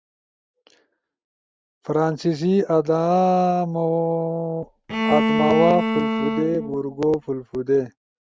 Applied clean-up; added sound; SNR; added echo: neural mask model RNNoise.